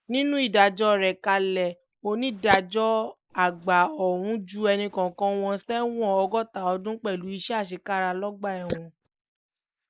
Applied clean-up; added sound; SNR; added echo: neural mask model Resemble Enhance denoiser.